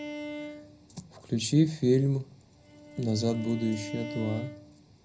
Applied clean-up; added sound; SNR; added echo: none; Bowed string instrument; 13 dB; reverberation time 0.4 s.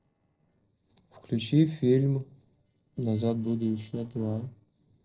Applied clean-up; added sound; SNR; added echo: neural separator model SepFormer DNS4.